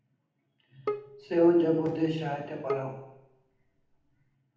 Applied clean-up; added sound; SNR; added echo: none; Bowed string instrument; 10 dB; reverberation time 0.8 s.